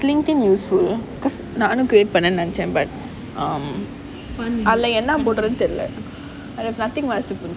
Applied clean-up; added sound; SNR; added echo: none; none; none; none.